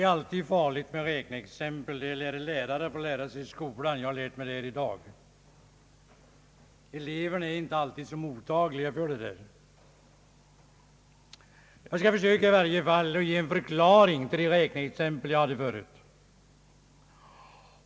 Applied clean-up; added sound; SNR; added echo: none; none; none; none.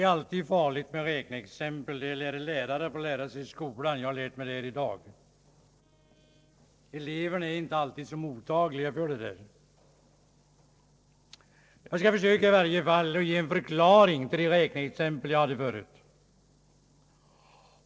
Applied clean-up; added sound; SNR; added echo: neural separator model SepFormer DNS4.